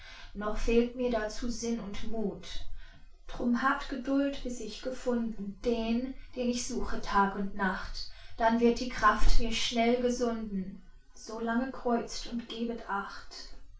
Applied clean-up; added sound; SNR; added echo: none; none; none; reverberation time 0.3 s.